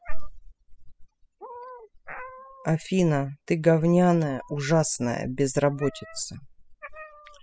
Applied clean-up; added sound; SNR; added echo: classical method spectral subtraction.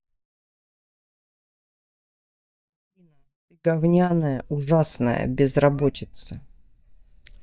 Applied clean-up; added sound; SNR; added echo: neural mask model DeepFilterNet 3.